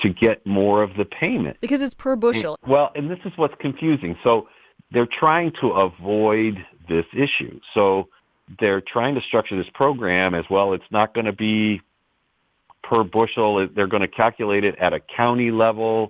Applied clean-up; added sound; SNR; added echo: none; none; none; none.